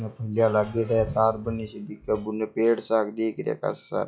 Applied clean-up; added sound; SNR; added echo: classical method log-MMSE.